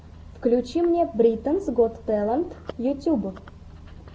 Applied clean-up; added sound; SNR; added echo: none; none; none; none.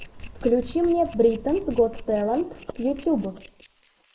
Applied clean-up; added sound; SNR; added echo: neural mask model Resemble Enhance denoiser.